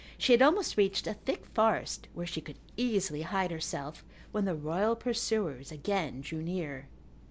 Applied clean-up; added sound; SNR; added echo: none; none; none; none.